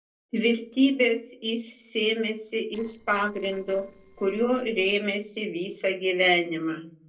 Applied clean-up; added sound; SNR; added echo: neural separator model SepFormer DNS4.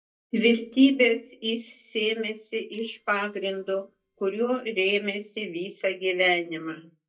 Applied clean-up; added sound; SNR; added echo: neural mask model DeepFilterNet 3.